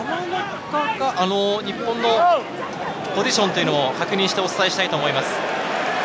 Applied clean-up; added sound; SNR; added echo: none; none; none; none.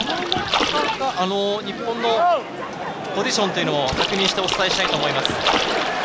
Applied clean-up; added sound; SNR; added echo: none; Splash, splatter; 4 dB; none.